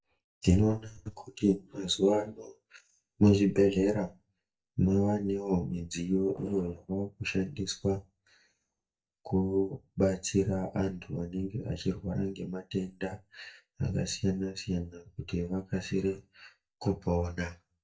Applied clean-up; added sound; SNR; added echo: neural mask model DeepFilterNet 3.